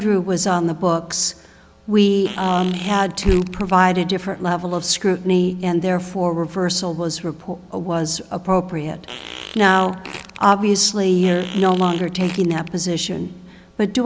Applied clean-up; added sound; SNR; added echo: none; Fart; 16 dB; none.